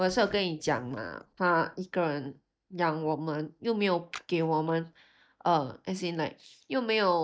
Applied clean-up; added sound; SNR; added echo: neural mask model DeepFilterNet 3.